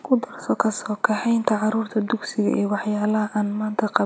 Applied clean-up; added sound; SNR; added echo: none; none; none; none.